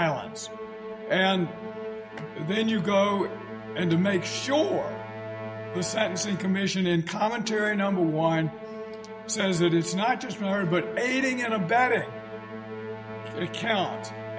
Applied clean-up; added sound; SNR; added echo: none; Musical instrument; 10 dB; none.